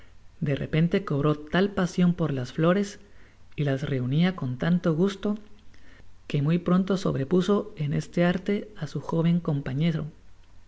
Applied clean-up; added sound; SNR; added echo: none; none; none; none.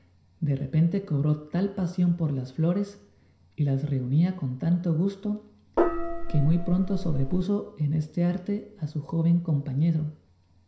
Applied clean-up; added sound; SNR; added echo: none; Gong; -1 dB; reverberation time 0.5 s.